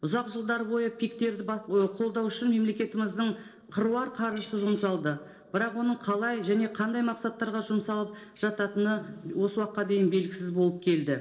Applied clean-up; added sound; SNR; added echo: neural separator model SepFormer DNS4.